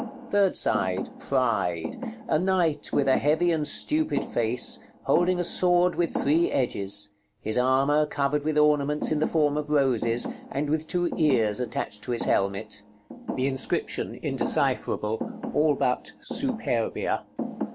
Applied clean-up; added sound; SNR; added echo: none; Thump, thud; 11 dB; none.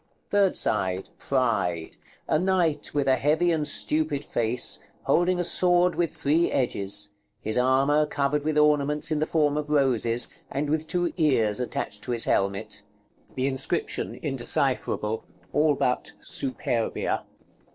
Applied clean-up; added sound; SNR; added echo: neural separator model SepFormer DNS4.